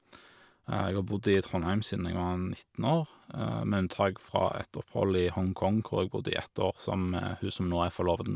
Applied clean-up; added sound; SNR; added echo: none; none; none; none.